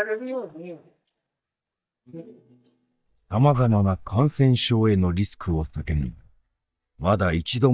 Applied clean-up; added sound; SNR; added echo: neural mask model DeepFilterNet 3.